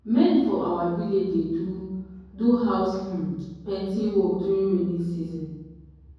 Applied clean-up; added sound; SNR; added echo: none; none; none; reverberation time 1.3 s.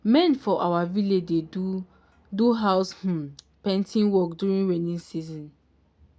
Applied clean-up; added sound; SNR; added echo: none; none; none; none.